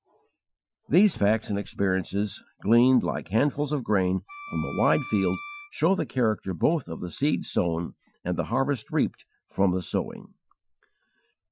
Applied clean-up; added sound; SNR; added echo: classical method Wiener filter.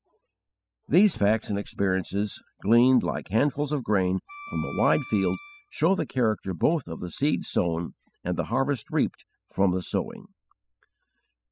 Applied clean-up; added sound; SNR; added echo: classical method spectral subtraction.